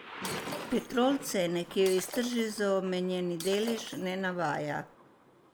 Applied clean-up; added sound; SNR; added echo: none; Shatter + Thunder; 12 dB; none.